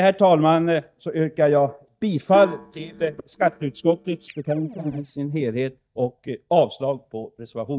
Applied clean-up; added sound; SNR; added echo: neural mask model DeepFilterNet 3.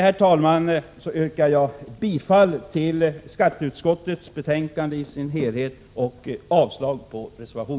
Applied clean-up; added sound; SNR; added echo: none; none; none; none.